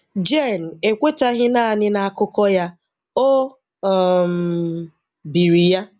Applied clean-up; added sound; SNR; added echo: none; none; none; none.